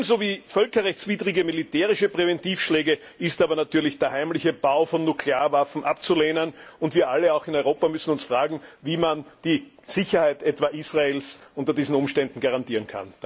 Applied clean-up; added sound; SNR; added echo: none; none; none; none.